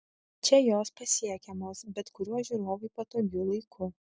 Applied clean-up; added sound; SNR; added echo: none; none; none; none.